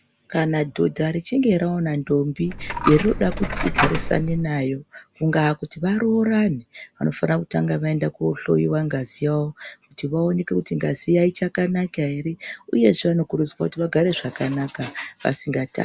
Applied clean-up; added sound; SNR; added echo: none; Coin (dropping); 3 dB; none.